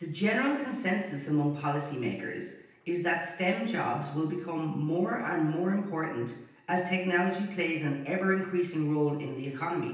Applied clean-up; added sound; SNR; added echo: none; none; none; reverberation time 0.9 s.